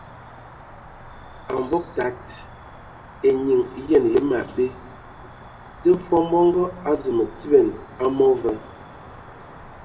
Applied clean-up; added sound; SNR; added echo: none; Cricket; 19 dB; reverberation time 1.5 s.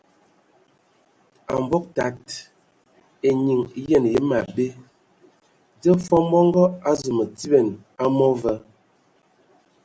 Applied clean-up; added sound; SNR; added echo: none; none; none; none.